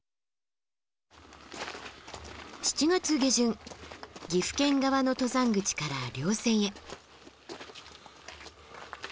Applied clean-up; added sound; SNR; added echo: none; none; none; none.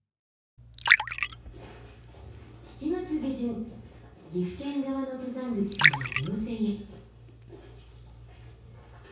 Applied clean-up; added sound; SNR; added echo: none; Liquid; -3 dB; reverberation time 0.6 s.